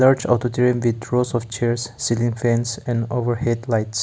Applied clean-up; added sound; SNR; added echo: none; none; none; none.